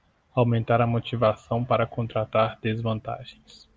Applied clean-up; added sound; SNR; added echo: none; none; none; none.